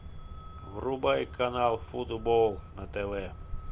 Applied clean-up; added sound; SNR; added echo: none; Truck; 11 dB; none.